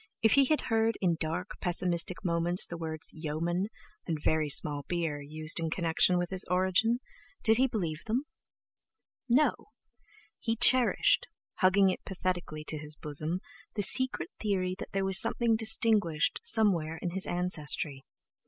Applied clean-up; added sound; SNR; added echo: none; none; none; none.